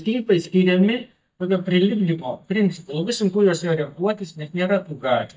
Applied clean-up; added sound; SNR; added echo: neural mask model DeepFilterNet 3.